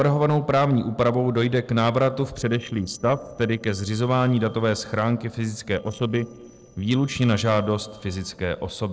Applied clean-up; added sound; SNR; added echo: neural separator model SepFormer DNS4.